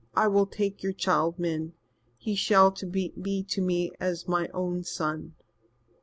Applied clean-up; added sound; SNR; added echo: none; none; none; none.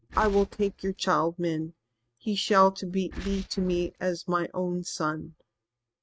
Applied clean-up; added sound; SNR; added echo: neural mask model RNNoise.